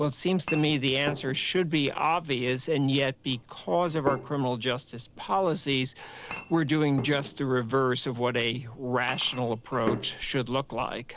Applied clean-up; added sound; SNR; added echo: none; Chink, clink; 13 dB; none.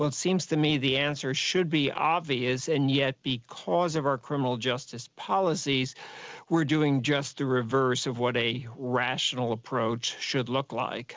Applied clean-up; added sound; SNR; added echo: none; none; none; none.